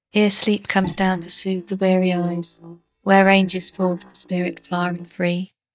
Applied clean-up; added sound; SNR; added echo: neural mask model DeepFilterNet 3.